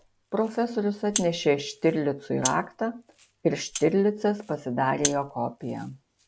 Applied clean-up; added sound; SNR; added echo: none; Rattle (instrument); 11 dB; none.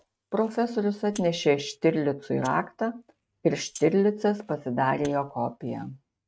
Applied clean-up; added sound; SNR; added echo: neural mask model RNNoise.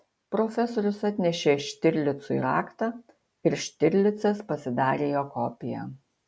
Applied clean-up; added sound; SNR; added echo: none; none; none; none.